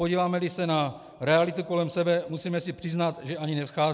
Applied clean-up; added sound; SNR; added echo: none; none; none; none.